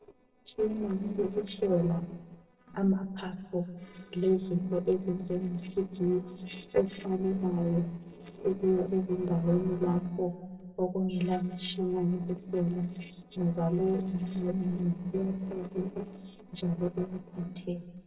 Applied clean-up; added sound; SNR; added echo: neural separator model SepFormer DNS4.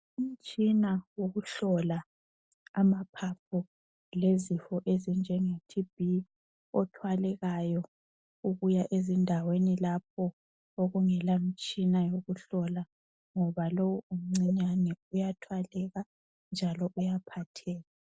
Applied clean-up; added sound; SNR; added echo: none; none; none; none.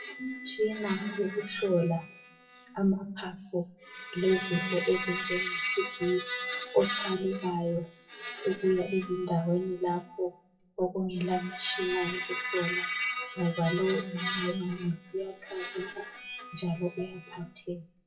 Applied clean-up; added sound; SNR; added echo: classical method WPE with log-MMSE.